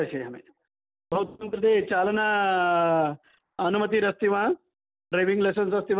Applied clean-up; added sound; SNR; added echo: neural separator model SepFormer DNS4.